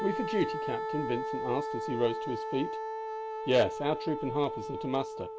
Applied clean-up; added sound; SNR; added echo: none; Wind instrument, woodwind instrument; 3 dB; none.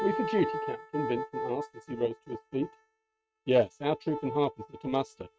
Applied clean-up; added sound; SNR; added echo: neural mask model RNNoise.